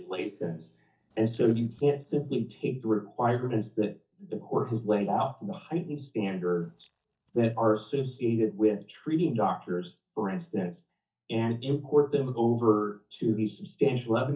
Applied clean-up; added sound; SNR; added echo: neural mask model DeepFilterNet 3.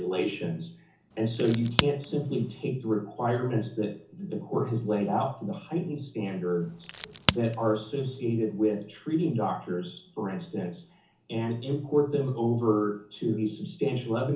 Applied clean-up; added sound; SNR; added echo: none; Crack; 5 dB; reverberation time 0.6 s.